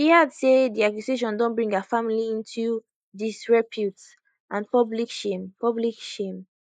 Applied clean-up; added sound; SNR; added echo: neural mask model Resemble Enhance denoiser.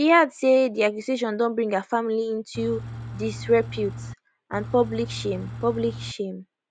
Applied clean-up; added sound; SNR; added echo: none; Engine / Truck; 10 dB; none.